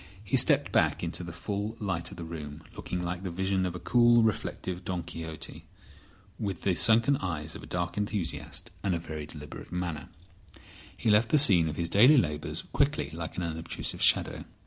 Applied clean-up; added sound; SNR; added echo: none; none; none; none.